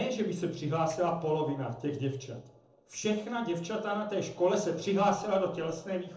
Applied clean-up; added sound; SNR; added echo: neural separator model SepFormer DNS4.